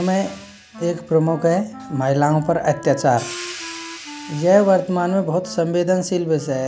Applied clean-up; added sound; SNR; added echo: none; Wind instrument, woodwind instrument + Hi-hat; 16 dB; none.